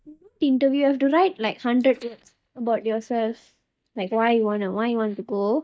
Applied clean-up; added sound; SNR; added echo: neural mask model DeepFilterNet 3.